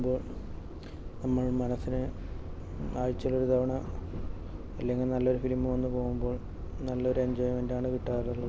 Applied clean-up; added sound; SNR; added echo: none; Subway, metro, underground; 7 dB; none.